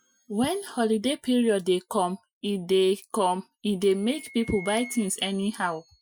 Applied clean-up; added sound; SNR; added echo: classical method Wiener filter.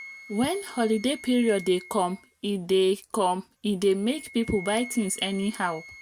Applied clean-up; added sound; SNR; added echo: none; Wind instrument, woodwind instrument; 19 dB; none.